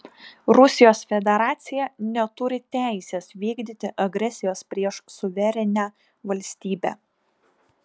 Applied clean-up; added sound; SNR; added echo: none; none; none; none.